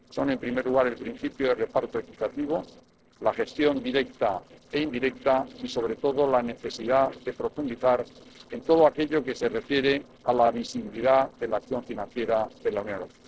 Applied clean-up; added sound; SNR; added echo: neural separator model SepFormer DNS4.